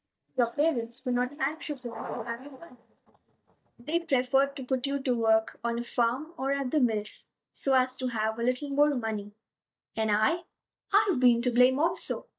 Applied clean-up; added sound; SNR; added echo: neural mask model DeepFilterNet 3.